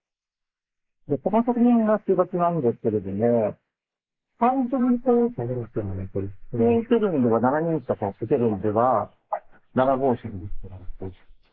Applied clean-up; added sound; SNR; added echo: neural mask model Resemble Enhance denoiser.